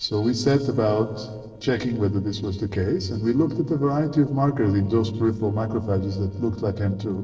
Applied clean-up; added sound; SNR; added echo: neural separator model SepFormer DNS4.